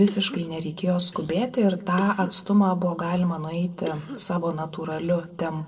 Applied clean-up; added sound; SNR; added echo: neural separator model SepFormer DNS4.